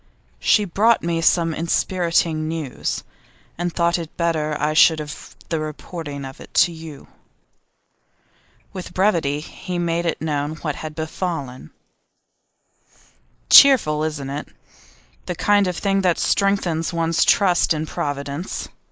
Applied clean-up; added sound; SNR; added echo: neural mask model Resemble Enhance denoiser.